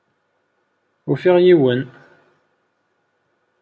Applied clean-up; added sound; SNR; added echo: none; none; none; none.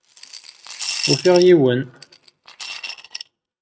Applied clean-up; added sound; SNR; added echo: neural mask model RNNoise.